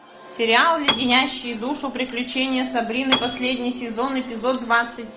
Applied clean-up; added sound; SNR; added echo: none; Piano; 8 dB; none.